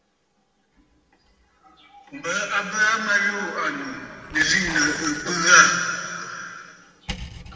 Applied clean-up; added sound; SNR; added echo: none; Tearing; 15 dB; reverberation time 2.5 s.